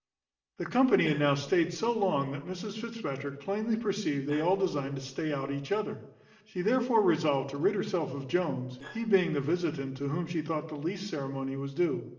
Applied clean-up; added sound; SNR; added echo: neural separator model SepFormer DNS4.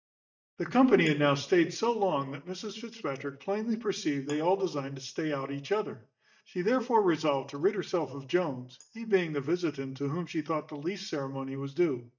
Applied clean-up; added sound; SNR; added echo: neural mask model DeepFilterNet 3.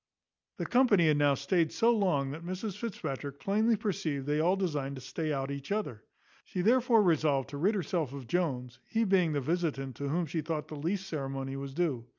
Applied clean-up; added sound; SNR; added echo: none; none; none; none.